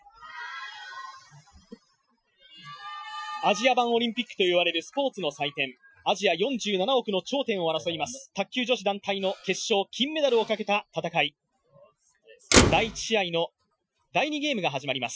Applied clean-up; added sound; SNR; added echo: classical method Wiener filter.